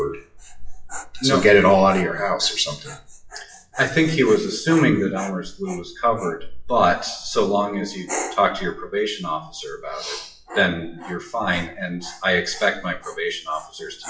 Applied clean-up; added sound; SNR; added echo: classical method WPE with log-MMSE.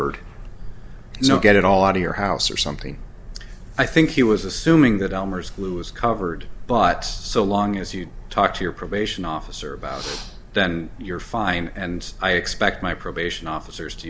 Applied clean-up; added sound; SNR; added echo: none; none; none; none.